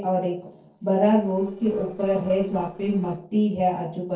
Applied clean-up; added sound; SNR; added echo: neural separator model SepFormer DNS4.